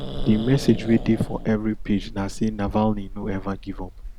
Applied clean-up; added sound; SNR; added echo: none; Growling; 8 dB; none.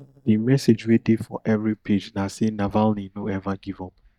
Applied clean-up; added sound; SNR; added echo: neural mask model DeepFilterNet 3.